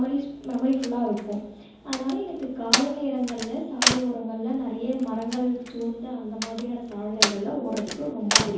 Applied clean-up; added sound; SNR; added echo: none; Slam; 2 dB; reverberation time 0.9 s.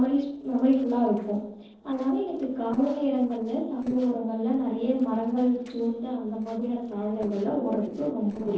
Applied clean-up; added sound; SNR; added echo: neural separator model SepFormer DNS4.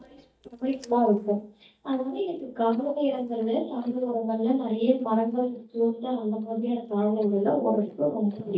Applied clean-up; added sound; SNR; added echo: neural mask model DeepFilterNet 3.